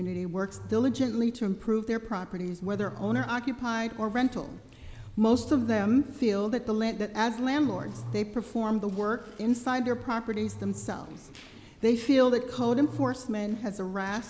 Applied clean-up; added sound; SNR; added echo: none; Growling; 17 dB; none.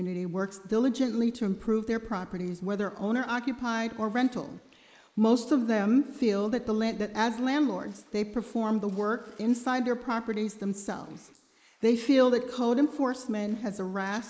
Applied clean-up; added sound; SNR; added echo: neural mask model Resemble Enhance denoiser.